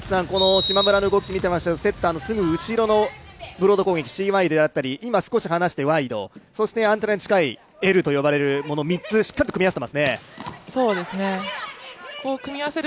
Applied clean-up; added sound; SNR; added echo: none; none; none; none.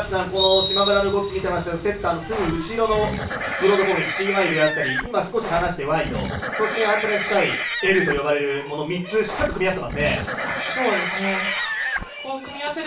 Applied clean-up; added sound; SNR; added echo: none; Livestock, farm animals, working animals; 4 dB; reverberation time 0.3 s.